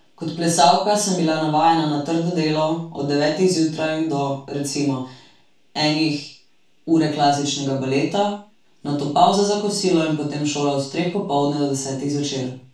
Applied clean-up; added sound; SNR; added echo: none; none; none; reverberation time 0.4 s.